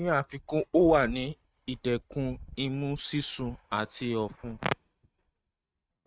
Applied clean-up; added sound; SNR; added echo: neural mask model RNNoise.